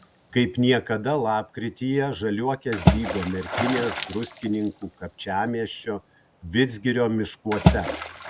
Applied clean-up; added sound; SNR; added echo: none; Water / Splash, splatter; 3 dB; none.